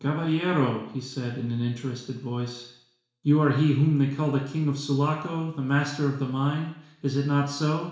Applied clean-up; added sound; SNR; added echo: none; none; none; reverberation time 0.7 s.